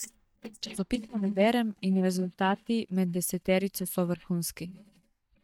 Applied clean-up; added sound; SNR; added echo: neural mask model DeepFilterNet 3.